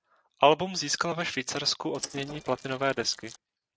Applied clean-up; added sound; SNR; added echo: neural mask model RNNoise.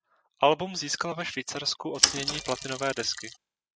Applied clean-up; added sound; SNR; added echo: classical method spectral subtraction.